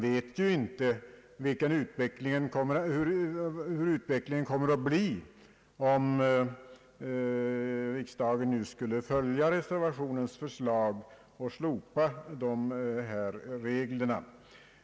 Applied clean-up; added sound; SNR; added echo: none; none; none; none.